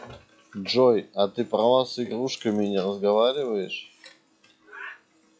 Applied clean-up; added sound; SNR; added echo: classical method log-MMSE.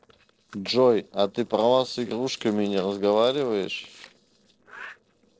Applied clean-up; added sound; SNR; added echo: neural separator model SepFormer DNS4.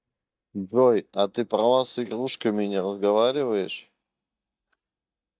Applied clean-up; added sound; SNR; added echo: neural mask model DeepFilterNet 3.